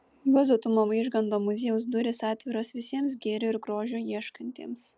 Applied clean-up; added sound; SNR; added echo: none; none; none; none.